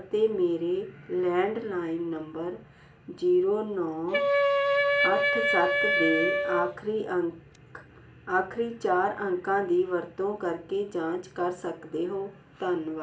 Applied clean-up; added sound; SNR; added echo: none; Wind instrument, woodwind instrument; -3 dB; reverberation time 0.3 s.